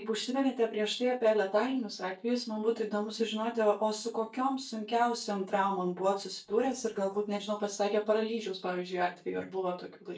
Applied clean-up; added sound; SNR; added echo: neural mask model DeepFilterNet 3.